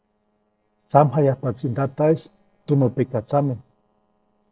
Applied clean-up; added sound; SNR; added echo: neural separator model SepFormer DNS4.